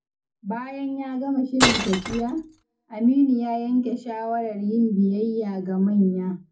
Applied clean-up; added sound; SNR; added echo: none; Glass; 1 dB; reverberation time 0.3 s.